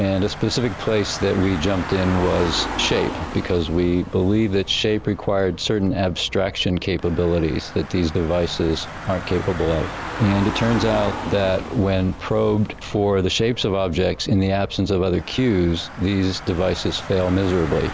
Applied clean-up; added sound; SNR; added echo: none; Engine / Car; 11 dB; none.